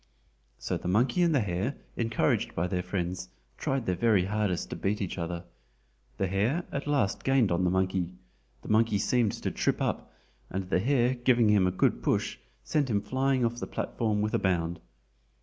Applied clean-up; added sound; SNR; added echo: none; none; none; none.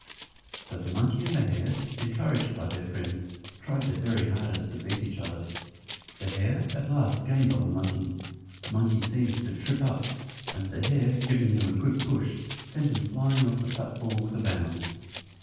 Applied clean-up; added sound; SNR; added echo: none; Run; 10 dB; reverberation time 1.2 s.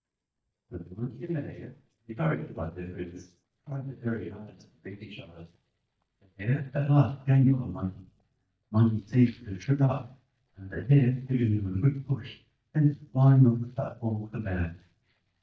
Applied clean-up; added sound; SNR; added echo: neural mask model DeepFilterNet 3.